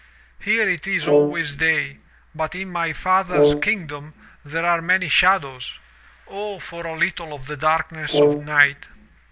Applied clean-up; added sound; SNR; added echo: none; Brass instrument; -2 dB; none.